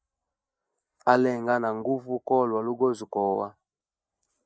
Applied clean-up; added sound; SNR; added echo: neural mask model Resemble Enhance denoiser.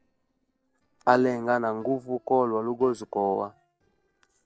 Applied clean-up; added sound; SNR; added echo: neural separator model SepFormer DNS4.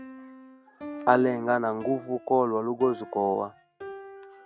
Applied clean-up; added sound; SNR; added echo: none; Piano; 16 dB; none.